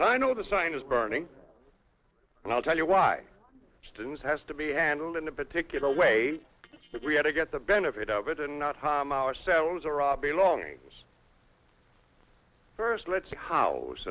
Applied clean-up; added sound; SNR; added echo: neural separator model SepFormer DNS4.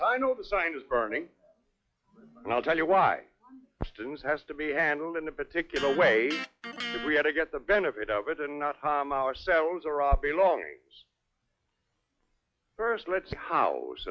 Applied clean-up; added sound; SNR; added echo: classical method log-MMSE.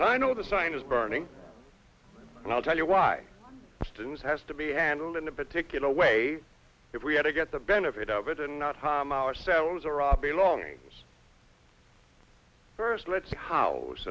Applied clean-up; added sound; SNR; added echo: none; none; none; none.